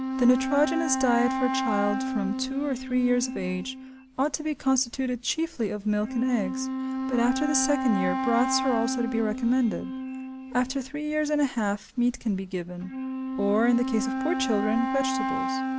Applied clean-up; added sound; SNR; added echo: none; Wind instrument, woodwind instrument; 4 dB; none.